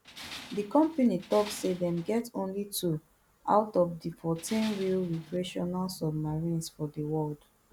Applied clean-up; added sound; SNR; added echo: none; Tools; 16 dB; none.